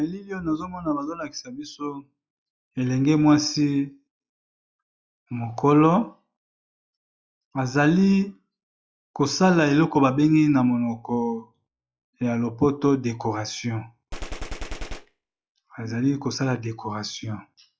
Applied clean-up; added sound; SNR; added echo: classical method log-MMSE.